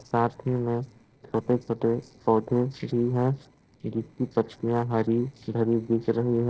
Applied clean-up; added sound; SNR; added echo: neural separator model SepFormer DNS4.